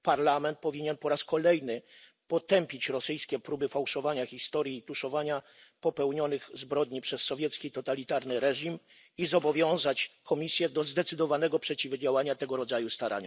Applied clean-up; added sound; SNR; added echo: none; none; none; none.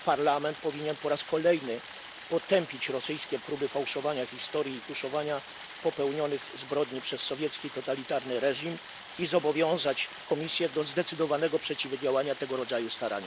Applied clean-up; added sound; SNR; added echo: none; Stream; 14 dB; none.